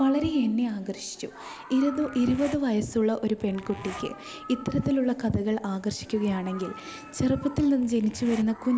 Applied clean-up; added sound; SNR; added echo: none; Zipper (clothing) + Meow; 18 dB; none.